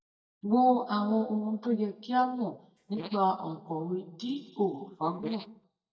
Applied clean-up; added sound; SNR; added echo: neural mask model DeepFilterNet 3.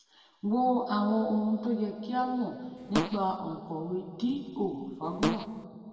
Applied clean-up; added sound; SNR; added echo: none; Fart; 2 dB; reverberation time 2.3 s.